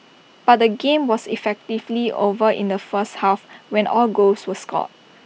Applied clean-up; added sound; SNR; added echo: none; none; none; none.